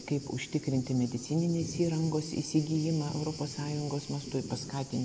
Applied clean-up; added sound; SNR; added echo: none; Thunder; 12 dB; none.